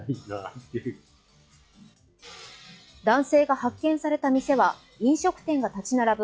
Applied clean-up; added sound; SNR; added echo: classical method log-MMSE.